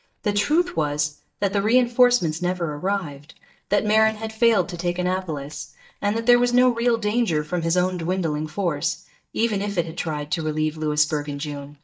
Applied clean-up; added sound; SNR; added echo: neural mask model DeepFilterNet 3.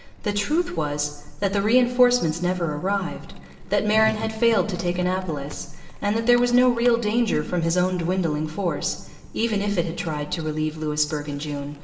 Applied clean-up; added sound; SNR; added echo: none; Skateboard; 20 dB; reverberation time 1.0 s.